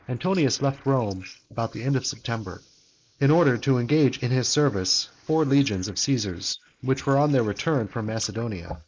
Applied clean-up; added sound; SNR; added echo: neural mask model Resemble Enhance denoiser.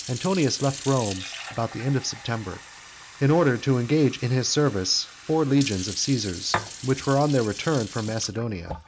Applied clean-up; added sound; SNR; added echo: none; Fill (with liquid) / Sink (filling or washing); 13 dB; none.